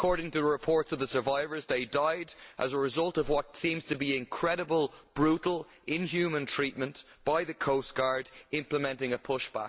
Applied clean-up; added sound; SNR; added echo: none; none; none; none.